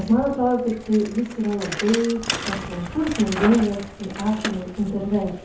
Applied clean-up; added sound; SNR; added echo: none; Bicycle; 10 dB; reverberation time 0.5 s.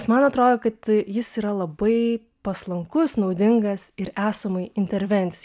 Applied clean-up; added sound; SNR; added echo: none; none; none; none.